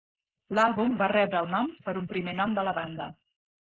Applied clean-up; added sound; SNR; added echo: neural mask model Resemble Enhance denoiser.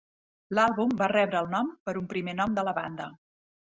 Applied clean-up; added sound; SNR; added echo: none; none; none; none.